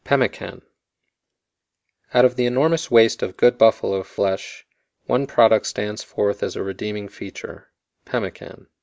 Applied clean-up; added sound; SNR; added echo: none; none; none; none.